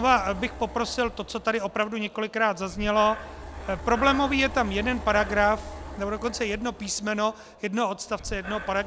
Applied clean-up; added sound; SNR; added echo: none; Breathing; 12 dB; none.